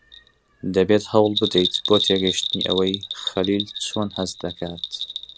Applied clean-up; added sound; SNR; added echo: none; Bell; 6 dB; none.